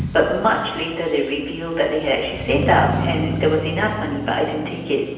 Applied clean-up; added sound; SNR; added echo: none; Motor vehicle (road); 7 dB; reverberation time 1.0 s.